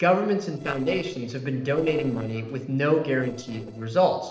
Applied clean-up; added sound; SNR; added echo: neural separator model SepFormer DNS4.